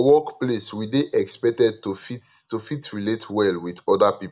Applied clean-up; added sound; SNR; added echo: none; none; none; none.